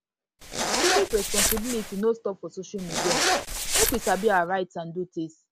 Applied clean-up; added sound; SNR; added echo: none; Zipper (clothing); -2 dB; none.